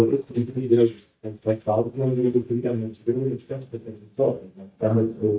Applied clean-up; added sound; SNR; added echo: neural mask model DeepFilterNet 3.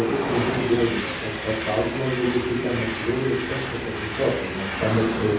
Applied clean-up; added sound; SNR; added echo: none; Train; 5 dB; reverberation time 0.9 s.